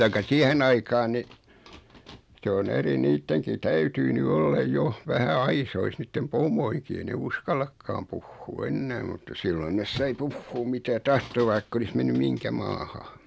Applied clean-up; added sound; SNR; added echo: none; none; none; none.